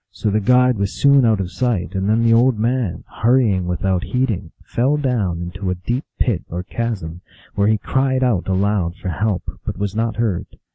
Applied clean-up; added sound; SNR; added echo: none; none; none; none.